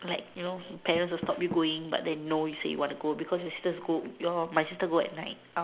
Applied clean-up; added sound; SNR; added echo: none; Door; 18 dB; none.